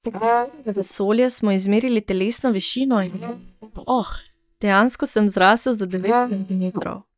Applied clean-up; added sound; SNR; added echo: neural mask model DeepFilterNet 3.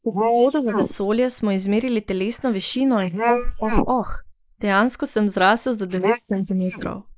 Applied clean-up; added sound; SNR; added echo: neural mask model Resemble Enhance denoiser.